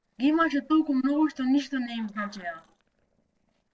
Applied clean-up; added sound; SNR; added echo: neural separator model SepFormer DNS4.